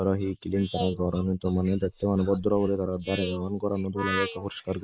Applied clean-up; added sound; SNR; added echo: neural mask model Resemble Enhance denoiser.